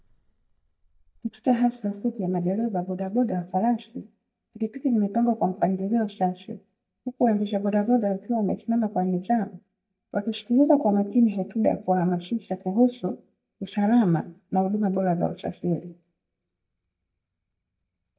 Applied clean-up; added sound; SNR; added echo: neural mask model DeepFilterNet 3.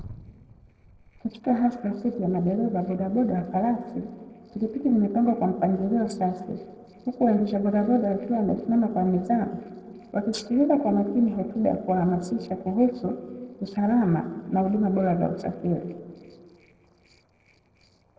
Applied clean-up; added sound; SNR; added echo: neural separator model SepFormer DNS4.